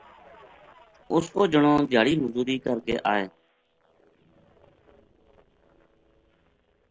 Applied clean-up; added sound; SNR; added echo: neural separator model SepFormer DNS4.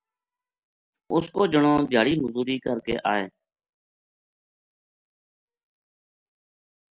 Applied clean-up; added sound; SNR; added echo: none; none; none; none.